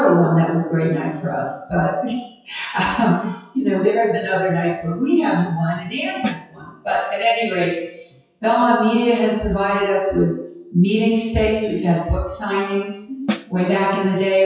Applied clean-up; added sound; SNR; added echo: classical method WPE with log-MMSE.